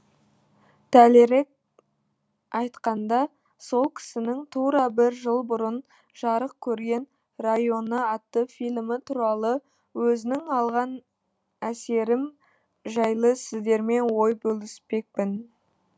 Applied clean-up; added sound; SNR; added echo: none; none; none; none.